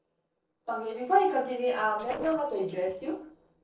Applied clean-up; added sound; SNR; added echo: neural separator model SepFormer DNS4.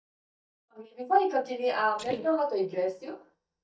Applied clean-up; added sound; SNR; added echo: neural mask model DeepFilterNet 3.